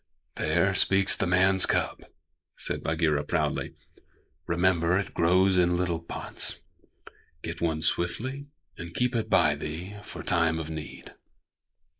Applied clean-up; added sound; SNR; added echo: neural mask model Resemble Enhance denoiser.